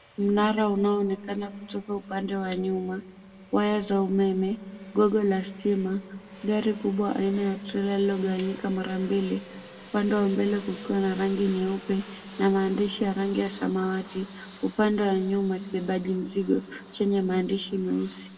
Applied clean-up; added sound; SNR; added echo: none; Fixed-wing aircraft, airplane; 20 dB; reverberation time 1.5 s.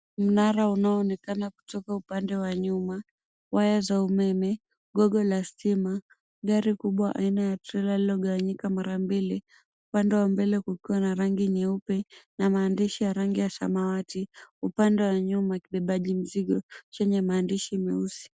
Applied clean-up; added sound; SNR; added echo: none; none; none; none.